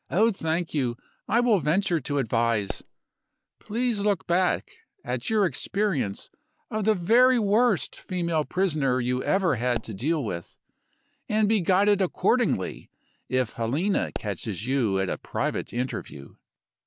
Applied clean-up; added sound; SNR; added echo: none; Explosion; 15 dB; none.